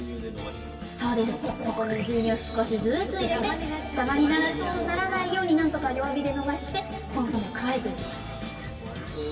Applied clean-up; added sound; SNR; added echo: none; none; none; reverberation time 1.9 s.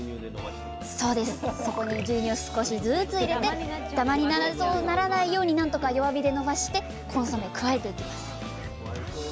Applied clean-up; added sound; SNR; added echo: none; none; none; none.